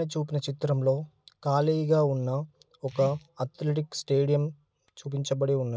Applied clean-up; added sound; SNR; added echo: none; none; none; none.